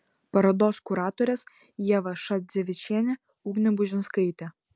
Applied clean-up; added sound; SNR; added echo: none; none; none; none.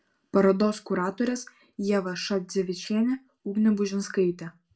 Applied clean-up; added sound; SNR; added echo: none; none; none; reverberation time 0.2 s.